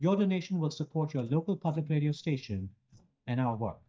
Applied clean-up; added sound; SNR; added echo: neural mask model DeepFilterNet 3.